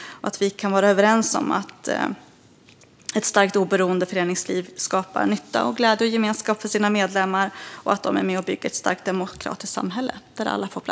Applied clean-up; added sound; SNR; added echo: none; none; none; none.